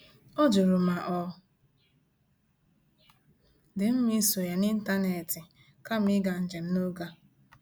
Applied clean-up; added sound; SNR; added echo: none; none; none; none.